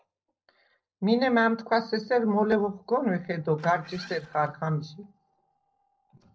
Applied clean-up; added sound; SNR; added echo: neural separator model SepFormer DNS4.